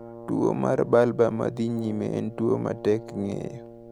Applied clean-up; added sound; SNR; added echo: none; Brass instrument; 16 dB; none.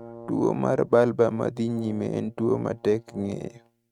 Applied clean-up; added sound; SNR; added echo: neural mask model RNNoise.